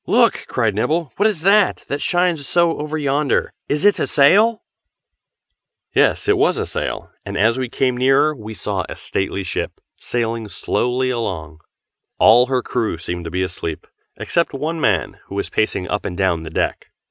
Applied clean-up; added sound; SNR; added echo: none; none; none; none.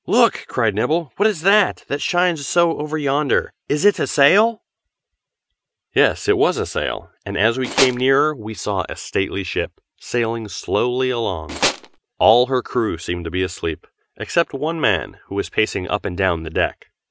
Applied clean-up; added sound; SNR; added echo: none; Tools; 2 dB; none.